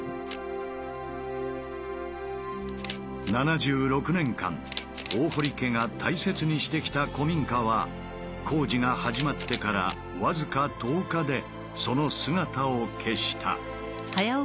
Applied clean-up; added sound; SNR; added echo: none; Camera; 14 dB; none.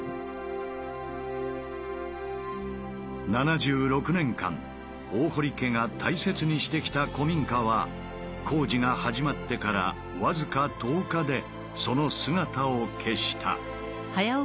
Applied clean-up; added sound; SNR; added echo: none; none; none; none.